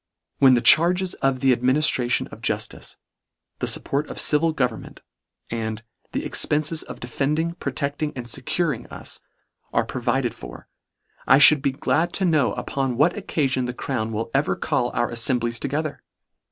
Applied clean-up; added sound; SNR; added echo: none; none; none; none.